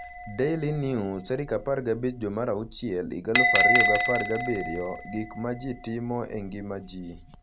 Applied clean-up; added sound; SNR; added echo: none; Bell; 0 dB; none.